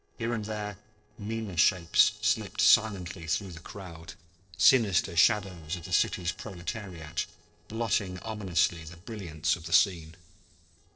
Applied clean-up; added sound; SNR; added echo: neural separator model SepFormer DNS4.